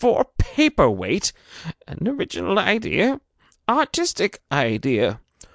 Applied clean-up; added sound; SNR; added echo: none; none; none; none.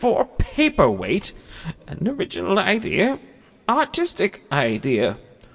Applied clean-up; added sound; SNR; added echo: none; none; none; reverberation time 1.9 s.